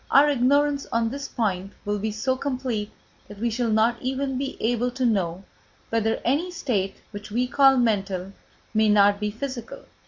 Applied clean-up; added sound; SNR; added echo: none; none; none; none.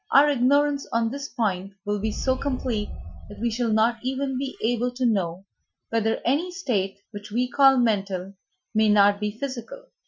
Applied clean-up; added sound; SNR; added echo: classical method Wiener filter.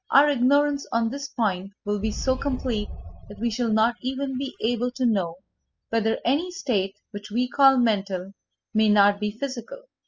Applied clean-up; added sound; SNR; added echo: classical method spectral subtraction.